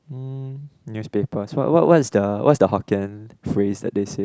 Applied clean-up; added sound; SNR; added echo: none; none; none; none.